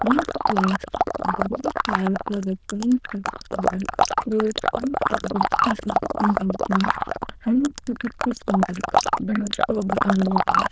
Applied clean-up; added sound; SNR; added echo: neural diffusion model UNIVERSE++.